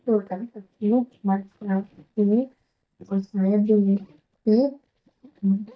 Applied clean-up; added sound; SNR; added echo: neural mask model DeepFilterNet 3.